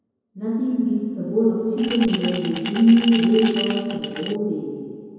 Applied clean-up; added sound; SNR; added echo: none; Glass; 10 dB; reverberation time 2.2 s.